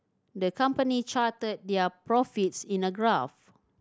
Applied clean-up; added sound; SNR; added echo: none; none; none; none.